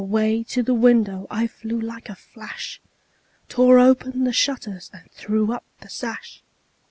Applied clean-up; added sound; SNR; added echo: none; none; none; none.